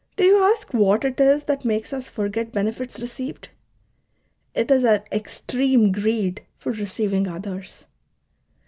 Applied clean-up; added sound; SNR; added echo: none; none; none; none.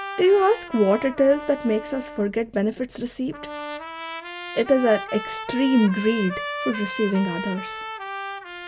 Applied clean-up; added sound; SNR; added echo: none; Trumpet; 10 dB; none.